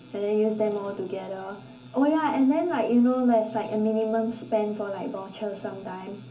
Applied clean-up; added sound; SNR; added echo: none; none; none; reverberation time 0.3 s.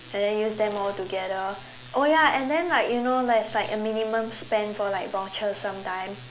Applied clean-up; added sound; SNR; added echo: none; none; none; none.